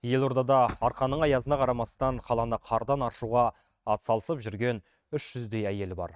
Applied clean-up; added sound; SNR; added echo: neural mask model RNNoise.